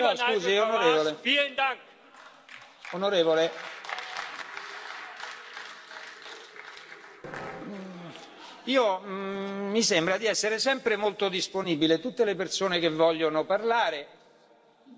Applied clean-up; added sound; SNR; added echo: none; none; none; reverberation time 2.4 s.